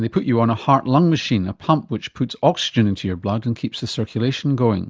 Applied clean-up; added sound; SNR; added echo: none; none; none; none.